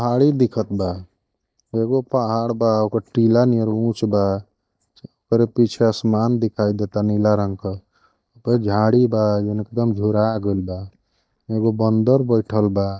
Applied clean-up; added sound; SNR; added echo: neural mask model DeepFilterNet 3.